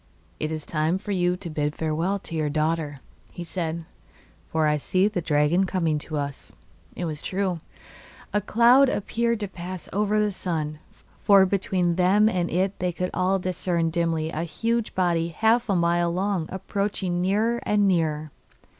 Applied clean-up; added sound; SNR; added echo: none; none; none; none.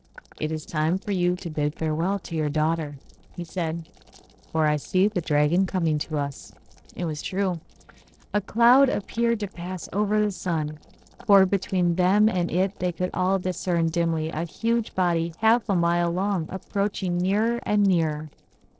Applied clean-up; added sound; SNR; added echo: neural separator model SepFormer DNS4.